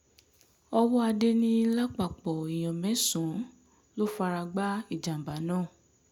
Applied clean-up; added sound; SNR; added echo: none; none; none; none.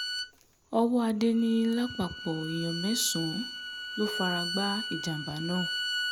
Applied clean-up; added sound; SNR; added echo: none; Bowed string instrument; 6 dB; none.